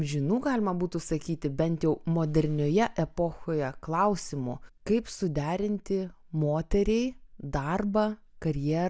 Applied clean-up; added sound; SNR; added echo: none; none; none; none.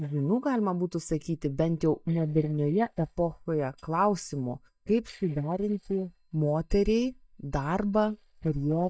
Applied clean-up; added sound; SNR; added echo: neural mask model DeepFilterNet 3.